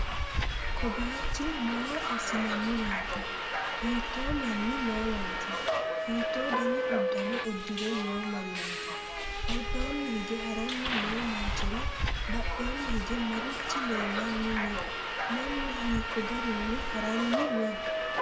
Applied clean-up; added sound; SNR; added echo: none; Subway, metro, underground; -3 dB; reverberation time 0.6 s.